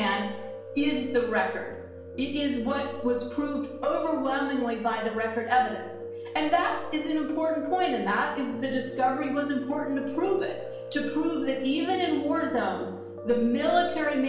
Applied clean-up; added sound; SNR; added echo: none; Piano; 11 dB; reverberation time 0.9 s.